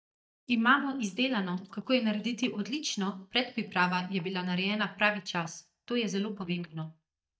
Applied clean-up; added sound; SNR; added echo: neural mask model DeepFilterNet 3.